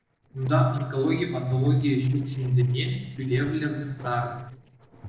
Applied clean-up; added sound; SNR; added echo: neural separator model SepFormer DNS4.